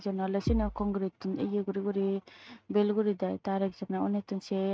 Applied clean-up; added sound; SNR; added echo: neural mask model RNNoise.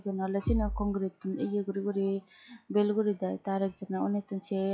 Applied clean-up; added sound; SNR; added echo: classical method log-MMSE.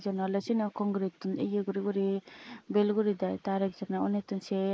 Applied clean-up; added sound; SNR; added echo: neural mask model Resemble Enhance denoiser.